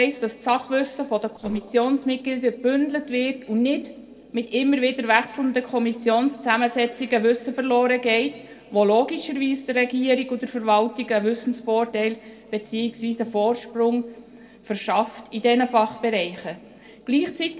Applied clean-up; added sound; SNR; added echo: neural separator model SepFormer DNS4.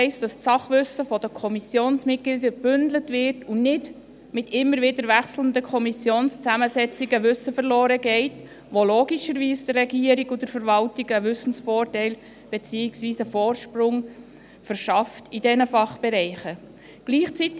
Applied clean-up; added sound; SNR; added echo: none; none; none; none.